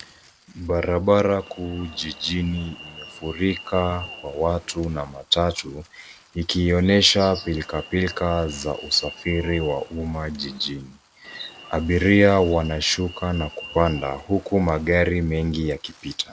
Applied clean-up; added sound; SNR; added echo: none; Alarm; 18 dB; none.